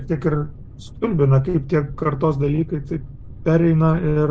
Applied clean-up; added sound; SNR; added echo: none; Boat, Water vehicle; 14 dB; none.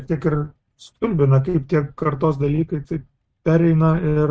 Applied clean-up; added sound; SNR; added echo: neural mask model RNNoise.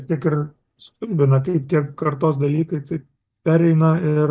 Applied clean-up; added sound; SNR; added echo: neural mask model DeepFilterNet 3.